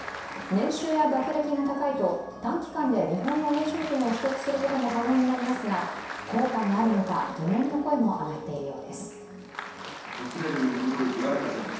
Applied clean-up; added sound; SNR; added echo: none; Applause; 12 dB; reverberation time 0.7 s.